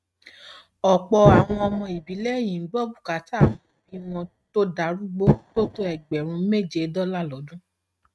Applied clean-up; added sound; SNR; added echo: neural mask model RNNoise.